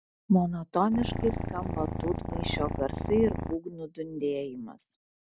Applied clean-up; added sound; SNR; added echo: none; Purr; 2 dB; none.